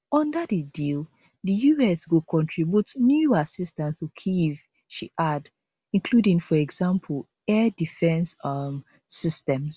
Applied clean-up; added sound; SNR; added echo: none; none; none; none.